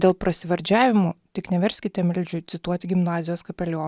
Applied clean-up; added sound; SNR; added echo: none; none; none; none.